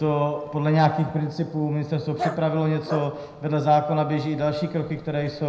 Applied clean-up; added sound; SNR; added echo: none; Dog; 15 dB; reverberation time 0.7 s.